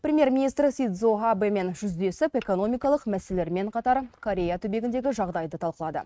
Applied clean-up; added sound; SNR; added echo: neural mask model RNNoise.